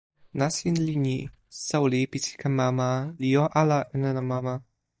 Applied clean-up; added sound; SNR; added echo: neural mask model DeepFilterNet 3.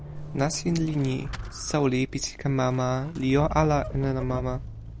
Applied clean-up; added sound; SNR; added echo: none; Squeak / Accelerating, revving, vroom / Vehicle; 11 dB; none.